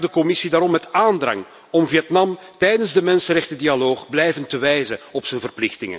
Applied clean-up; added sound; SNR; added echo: none; none; none; none.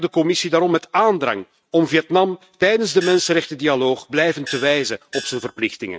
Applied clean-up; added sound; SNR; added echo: neural mask model RNNoise.